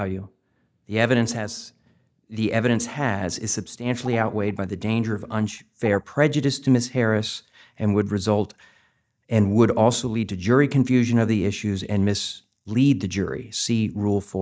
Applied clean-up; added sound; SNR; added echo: neural mask model DeepFilterNet 3.